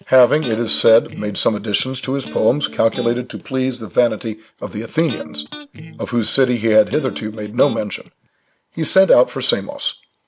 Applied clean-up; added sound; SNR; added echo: none; Electric guitar; 17 dB; none.